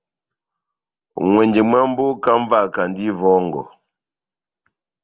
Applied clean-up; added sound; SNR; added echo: none; none; none; none.